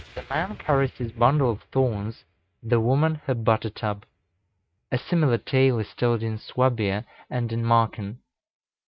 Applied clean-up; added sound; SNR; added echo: neural mask model RNNoise.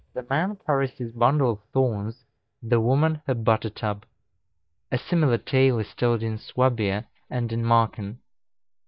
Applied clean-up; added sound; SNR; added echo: neural mask model DeepFilterNet 3.